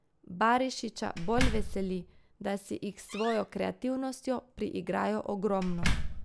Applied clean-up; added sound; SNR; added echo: none; Slam; 3 dB; none.